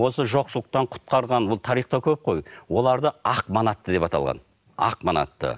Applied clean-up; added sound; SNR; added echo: none; none; none; none.